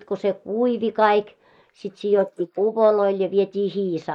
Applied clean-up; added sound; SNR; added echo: neural mask model Resemble Enhance denoiser.